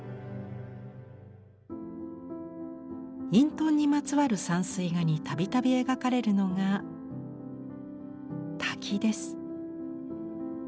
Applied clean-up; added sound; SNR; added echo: none; none; none; none.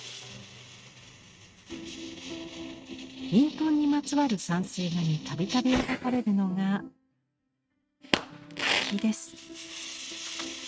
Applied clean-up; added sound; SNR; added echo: neural mask model RNNoise.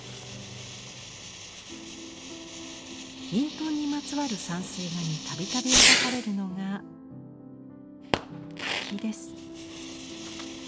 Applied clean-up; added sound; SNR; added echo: none; Fireworks; -3 dB; none.